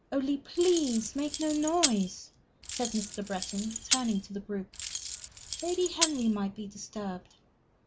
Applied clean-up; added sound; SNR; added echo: none; Keys jangling; 3 dB; none.